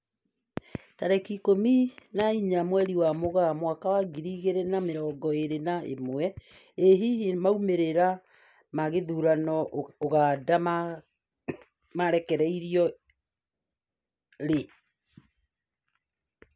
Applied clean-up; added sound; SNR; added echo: none; none; none; none.